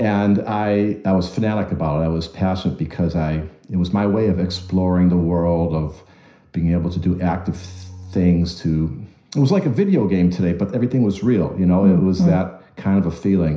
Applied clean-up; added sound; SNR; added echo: none; Bowed string instrument; 17 dB; reverberation time 0.5 s.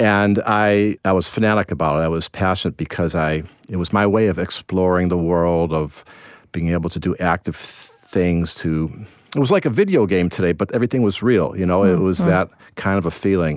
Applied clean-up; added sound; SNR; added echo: none; none; none; none.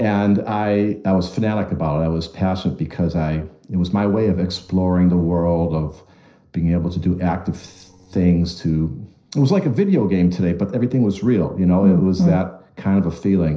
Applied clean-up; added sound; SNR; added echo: neural separator model SepFormer DNS4.